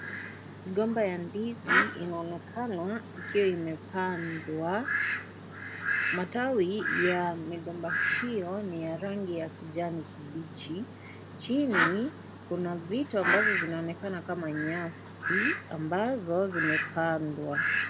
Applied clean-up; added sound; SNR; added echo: none; Fowl; 2 dB; none.